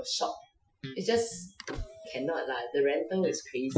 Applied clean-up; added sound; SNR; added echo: classical method Wiener filter.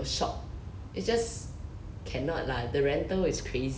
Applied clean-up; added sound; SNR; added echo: none; none; none; none.